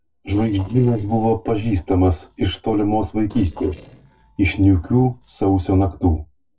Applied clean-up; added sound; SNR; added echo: neural separator model SepFormer DNS4.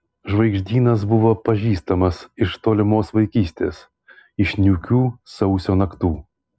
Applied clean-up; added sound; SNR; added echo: none; none; none; none.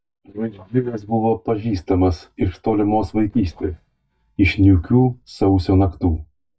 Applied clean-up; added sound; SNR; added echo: neural mask model DeepFilterNet 3.